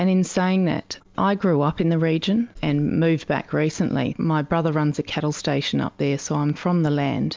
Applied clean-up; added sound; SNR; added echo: none; none; none; none.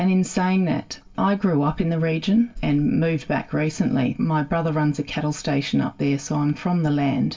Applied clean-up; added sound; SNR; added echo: none; none; none; reverberation time 0.2 s.